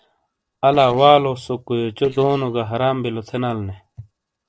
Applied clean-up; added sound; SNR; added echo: neural separator model SepFormer DNS4.